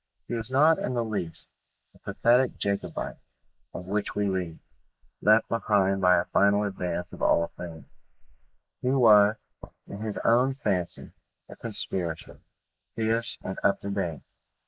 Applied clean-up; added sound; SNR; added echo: neural mask model Resemble Enhance denoiser.